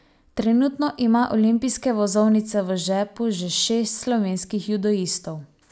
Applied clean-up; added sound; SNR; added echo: none; none; none; none.